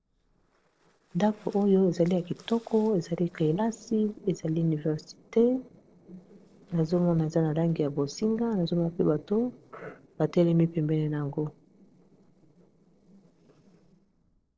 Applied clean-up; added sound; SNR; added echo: neural separator model SepFormer DNS4.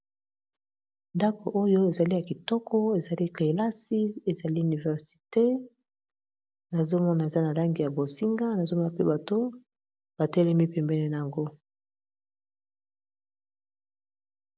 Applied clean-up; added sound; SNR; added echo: none; none; none; none.